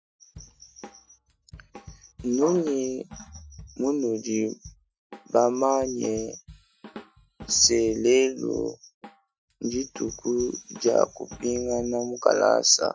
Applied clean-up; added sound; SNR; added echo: classical method Wiener filter.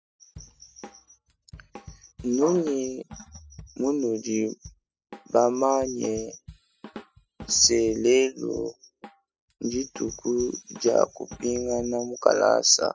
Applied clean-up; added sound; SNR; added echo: classical method spectral subtraction.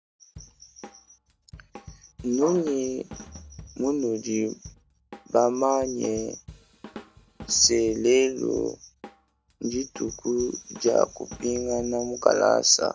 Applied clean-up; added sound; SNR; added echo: none; Drum / Drum kit; 19 dB; none.